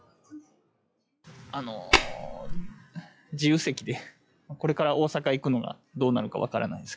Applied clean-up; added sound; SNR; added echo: classical method log-MMSE.